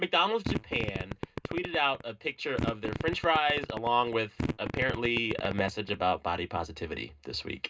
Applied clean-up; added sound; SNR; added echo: none; Fart; 6 dB; reverberation time 0.2 s.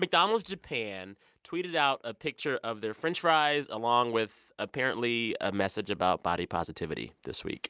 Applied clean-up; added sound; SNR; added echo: none; none; none; none.